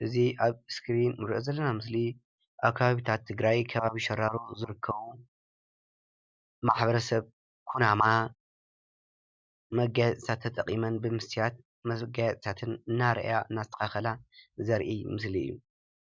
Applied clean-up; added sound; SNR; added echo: none; none; none; none.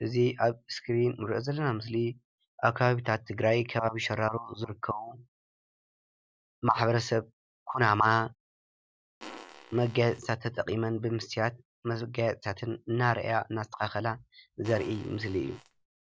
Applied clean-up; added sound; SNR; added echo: none; Fart; 18 dB; none.